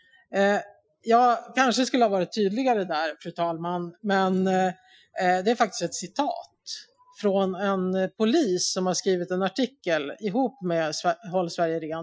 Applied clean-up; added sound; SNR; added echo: classical method Wiener filter.